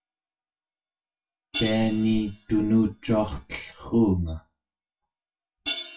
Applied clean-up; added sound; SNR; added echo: classical method WPE with log-MMSE.